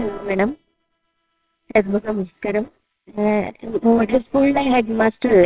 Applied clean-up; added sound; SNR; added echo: neural separator model SepFormer WHAMR!.